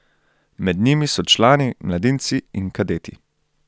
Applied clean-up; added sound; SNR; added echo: none; none; none; none.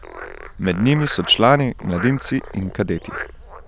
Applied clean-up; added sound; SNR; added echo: none; Frog; 13 dB; none.